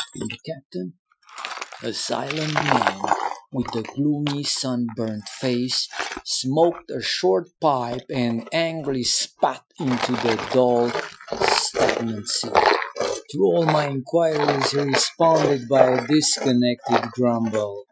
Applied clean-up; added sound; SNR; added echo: classical method Wiener filter.